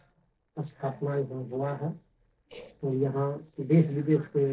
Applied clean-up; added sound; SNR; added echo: neural separator model SepFormer DNS4.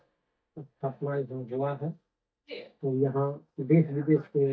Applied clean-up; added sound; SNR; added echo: neural mask model DeepFilterNet 3.